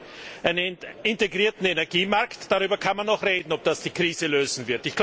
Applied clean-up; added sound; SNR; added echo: none; none; none; none.